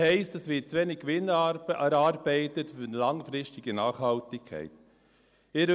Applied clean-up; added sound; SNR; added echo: none; none; none; none.